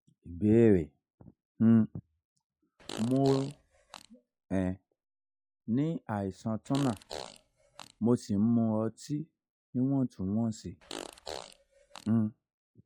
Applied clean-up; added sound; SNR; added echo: classical method log-MMSE.